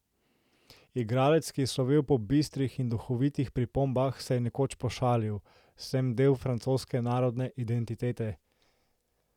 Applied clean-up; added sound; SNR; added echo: none; none; none; none.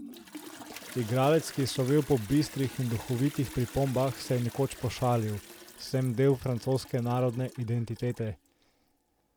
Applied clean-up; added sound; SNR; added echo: none; Toilet flush; 17 dB; none.